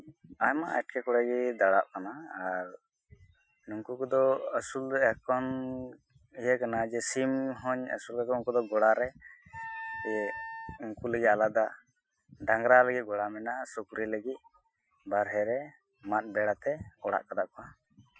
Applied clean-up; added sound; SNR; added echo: classical method Wiener filter.